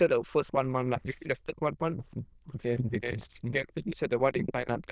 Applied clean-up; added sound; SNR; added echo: neural diffusion model UNIVERSE++.